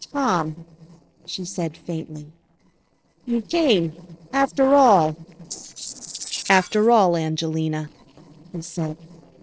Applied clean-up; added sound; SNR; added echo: neural separator model SepFormer DNS4.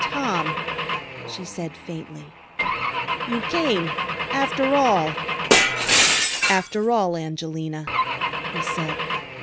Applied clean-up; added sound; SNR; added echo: none; Glass / Engine / Car; -2 dB; none.